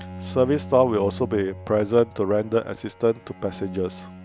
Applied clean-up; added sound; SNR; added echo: none; Bowed string instrument; 15 dB; none.